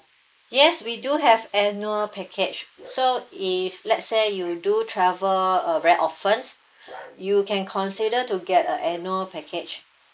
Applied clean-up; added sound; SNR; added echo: neural mask model Resemble Enhance denoiser.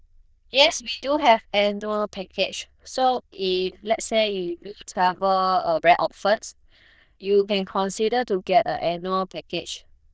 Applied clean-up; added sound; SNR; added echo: neural diffusion model UNIVERSE++.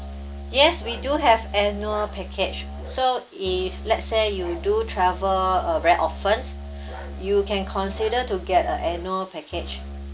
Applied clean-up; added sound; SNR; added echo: none; Musical instrument; 10 dB; none.